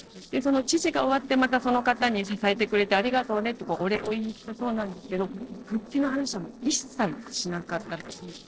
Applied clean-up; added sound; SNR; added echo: neural separator model SepFormer DNS4.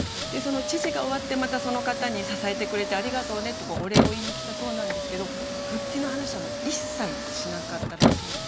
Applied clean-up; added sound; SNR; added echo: none; Squeak; -2 dB; none.